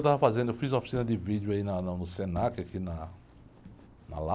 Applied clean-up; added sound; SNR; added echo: none; none; none; none.